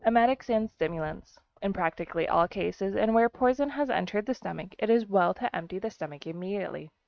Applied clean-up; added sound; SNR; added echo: neural mask model RNNoise.